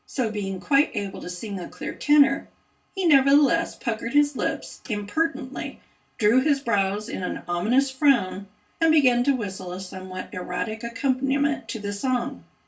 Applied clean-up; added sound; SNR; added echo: none; none; none; reverberation time 0.2 s.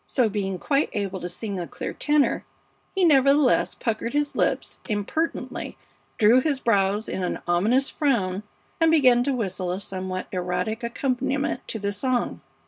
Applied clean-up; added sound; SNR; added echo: none; none; none; none.